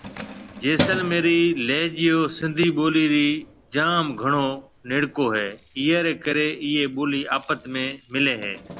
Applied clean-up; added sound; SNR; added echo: none; Keys jangling; 12 dB; none.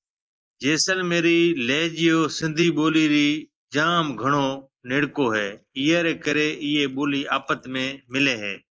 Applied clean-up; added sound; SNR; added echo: neural mask model Resemble Enhance denoiser.